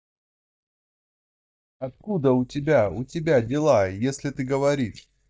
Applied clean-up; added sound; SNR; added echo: neural mask model DeepFilterNet 3.